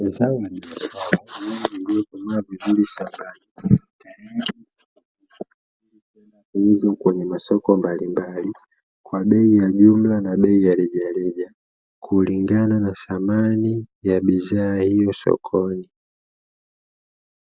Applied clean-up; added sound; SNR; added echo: none; none; none; none.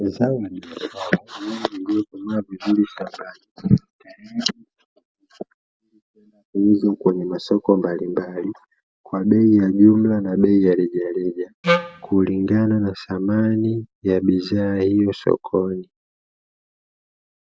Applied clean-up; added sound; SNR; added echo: none; Wind instrument, woodwind instrument; 0 dB; none.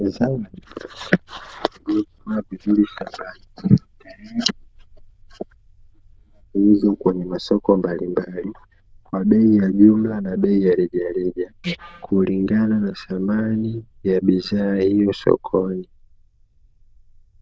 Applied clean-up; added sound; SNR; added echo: neural diffusion model UNIVERSE++.